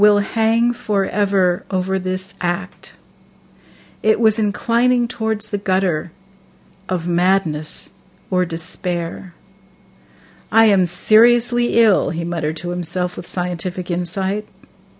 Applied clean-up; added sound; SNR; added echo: none; none; none; none.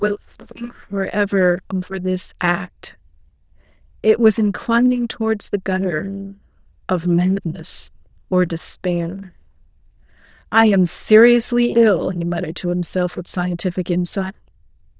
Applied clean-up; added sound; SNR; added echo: neural diffusion model UNIVERSE++.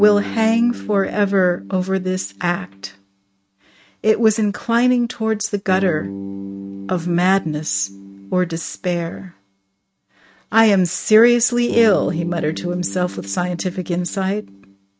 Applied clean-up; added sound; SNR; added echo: neural mask model RNNoise.